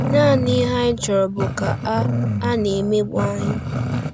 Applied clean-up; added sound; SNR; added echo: none; Growling; 2 dB; none.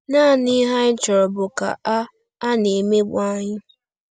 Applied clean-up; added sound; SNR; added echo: none; none; none; none.